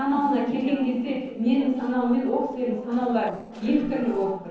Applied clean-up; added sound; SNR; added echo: neural separator model SepFormer DNS4.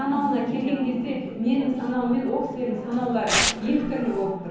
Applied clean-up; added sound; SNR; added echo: none; Tearing; 8 dB; reverberation time 0.9 s.